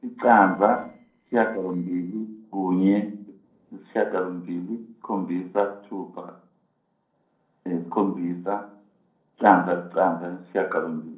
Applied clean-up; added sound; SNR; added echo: neural separator model SepFormer DNS4.